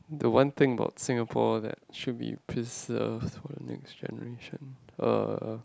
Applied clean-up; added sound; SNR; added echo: none; none; none; none.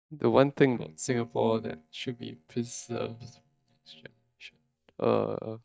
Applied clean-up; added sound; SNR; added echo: neural mask model DeepFilterNet 3.